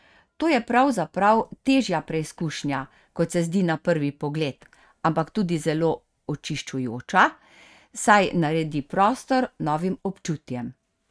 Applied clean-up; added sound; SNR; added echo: neural mask model RNNoise.